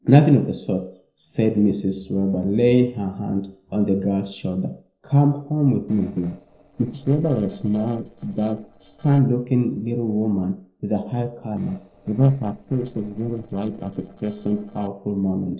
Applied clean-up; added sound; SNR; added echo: neural separator model SepFormer DNS4.